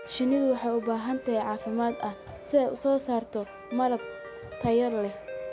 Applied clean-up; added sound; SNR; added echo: none; Guitar; 13 dB; none.